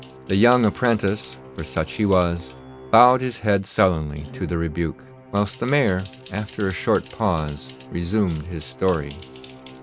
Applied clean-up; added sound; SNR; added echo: none; Typing + Musical instrument; 17 dB; none.